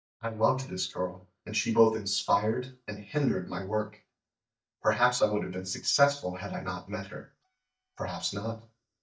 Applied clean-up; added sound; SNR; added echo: neural mask model DeepFilterNet 3.